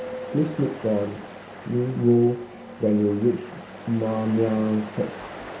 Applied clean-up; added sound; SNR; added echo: none; Ocean; 14 dB; reverberation time 0.2 s.